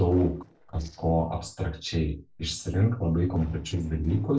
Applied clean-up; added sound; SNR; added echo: neural separator model SepFormer DNS4.